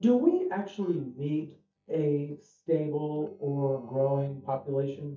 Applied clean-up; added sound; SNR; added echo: neural mask model DeepFilterNet 3.